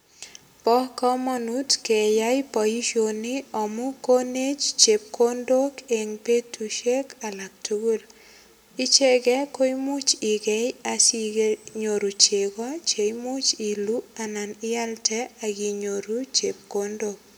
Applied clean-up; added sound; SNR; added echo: none; none; none; reverberation time 0.9 s.